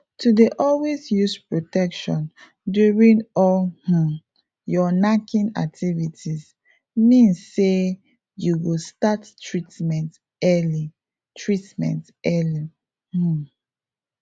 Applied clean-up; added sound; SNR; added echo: none; none; none; none.